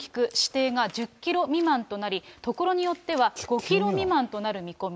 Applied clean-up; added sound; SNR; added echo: none; none; none; none.